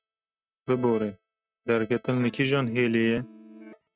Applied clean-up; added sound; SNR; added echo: neural mask model RNNoise.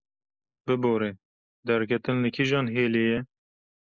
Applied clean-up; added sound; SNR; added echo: neural mask model Resemble Enhance denoiser.